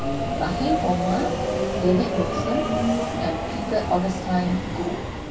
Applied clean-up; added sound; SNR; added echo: none; Subway, metro, underground; -1 dB; reverberation time 0.2 s.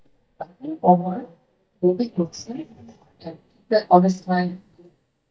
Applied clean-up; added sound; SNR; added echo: neural mask model DeepFilterNet 3.